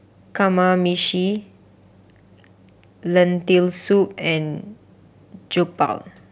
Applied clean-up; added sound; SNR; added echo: none; none; none; none.